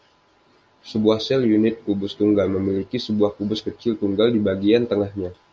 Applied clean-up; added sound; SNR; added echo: none; none; none; none.